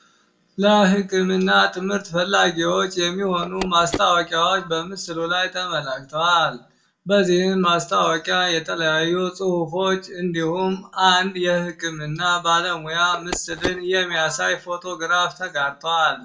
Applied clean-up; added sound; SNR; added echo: none; Telephone; 14 dB; reverberation time 0.1 s.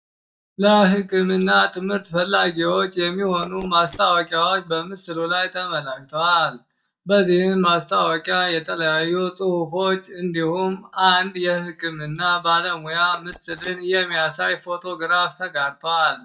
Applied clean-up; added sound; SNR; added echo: neural mask model DeepFilterNet 3.